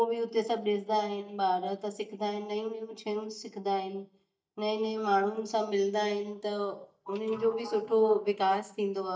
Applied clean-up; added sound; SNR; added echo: neural mask model DeepFilterNet 3.